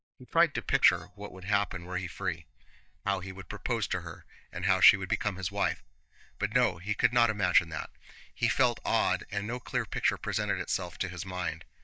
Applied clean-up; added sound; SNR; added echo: neural mask model DeepFilterNet 3.